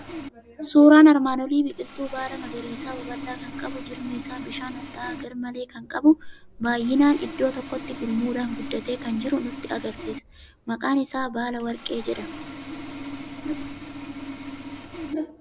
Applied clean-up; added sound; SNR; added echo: none; Sawing; 13 dB; none.